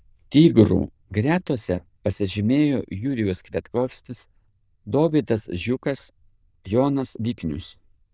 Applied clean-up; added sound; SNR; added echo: neural diffusion model UNIVERSE++.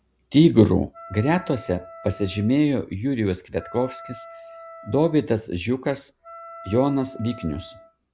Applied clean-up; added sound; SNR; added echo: none; Wind instrument, woodwind instrument; 19 dB; none.